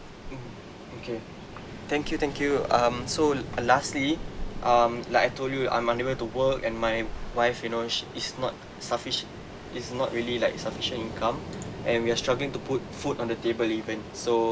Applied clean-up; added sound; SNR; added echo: none; Ocean; 10 dB; none.